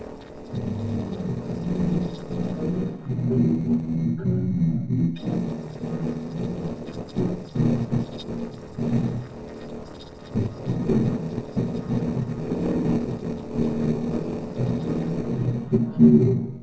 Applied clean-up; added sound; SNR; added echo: neural separator model SepFormer DNS4.